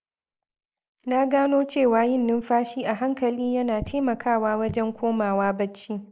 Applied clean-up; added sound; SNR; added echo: neural mask model Resemble Enhance denoiser.